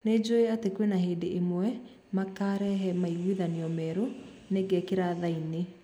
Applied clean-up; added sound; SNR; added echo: none; none; none; none.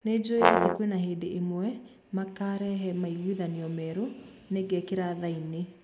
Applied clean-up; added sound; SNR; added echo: none; Brass instrument; -4 dB; none.